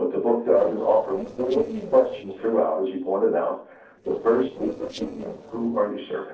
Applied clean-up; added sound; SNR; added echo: neural separator model SepFormer DNS4.